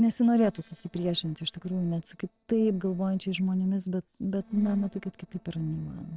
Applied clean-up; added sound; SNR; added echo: neural separator model SepFormer DNS4.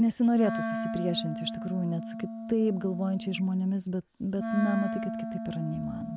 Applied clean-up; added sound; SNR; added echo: none; Wind instrument, woodwind instrument; 6 dB; none.